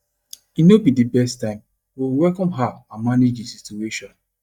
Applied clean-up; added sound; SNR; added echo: neural mask model DeepFilterNet 3.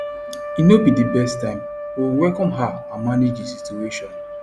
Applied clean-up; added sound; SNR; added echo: none; Trumpet; 10 dB; none.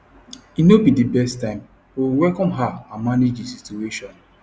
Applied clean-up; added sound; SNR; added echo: none; none; none; none.